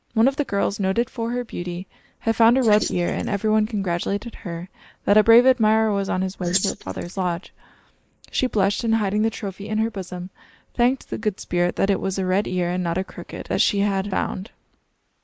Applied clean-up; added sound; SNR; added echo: neural mask model Resemble Enhance denoiser.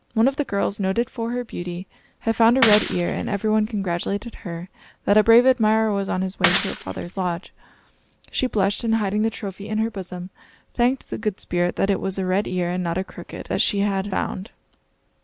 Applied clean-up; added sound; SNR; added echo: none; Shatter / Crushing; 1 dB; none.